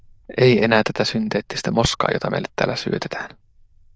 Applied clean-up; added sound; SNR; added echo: neural diffusion model UNIVERSE++.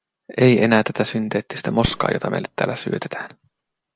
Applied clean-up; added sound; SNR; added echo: neural separator model SepFormer DNS4.